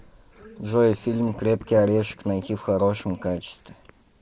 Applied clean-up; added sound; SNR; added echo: none; none; none; none.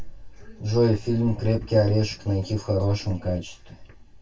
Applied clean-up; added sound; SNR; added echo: none; none; none; reverberation time 0.1 s.